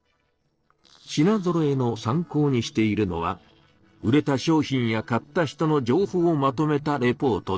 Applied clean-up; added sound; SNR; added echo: neural separator model SepFormer DNS4.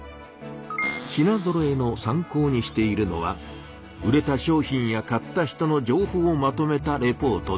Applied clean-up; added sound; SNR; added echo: none; Cupboard open or close; 20 dB; none.